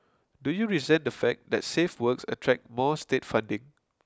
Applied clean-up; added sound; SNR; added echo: none; none; none; none.